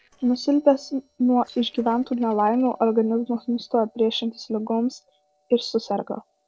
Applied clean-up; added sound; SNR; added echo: neural separator model SepFormer DNS4.